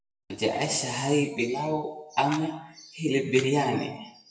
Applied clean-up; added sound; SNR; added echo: classical method WPE with log-MMSE.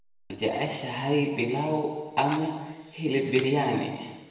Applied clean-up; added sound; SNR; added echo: none; Camera; 19 dB; reverberation time 1.2 s.